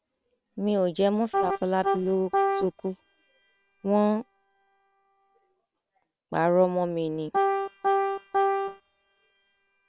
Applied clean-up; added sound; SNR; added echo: neural separator model SepFormer WHAM!.